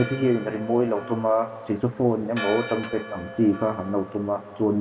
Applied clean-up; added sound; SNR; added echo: none; Church bell; 14 dB; reverberation time 2.1 s.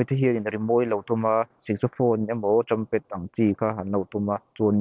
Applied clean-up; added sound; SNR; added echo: none; none; none; none.